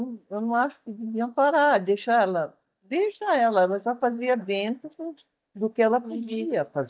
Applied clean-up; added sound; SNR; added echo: neural mask model DeepFilterNet 3.